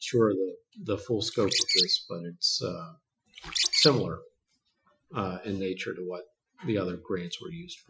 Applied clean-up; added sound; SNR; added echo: classical method Wiener filter.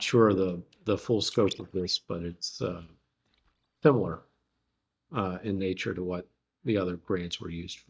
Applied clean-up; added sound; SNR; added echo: neural mask model DeepFilterNet 3.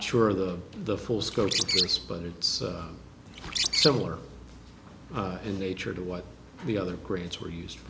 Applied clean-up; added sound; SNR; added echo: none; Bird; -1 dB; none.